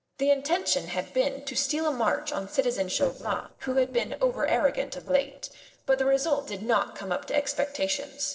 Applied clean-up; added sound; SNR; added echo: neural separator model SepFormer DNS4.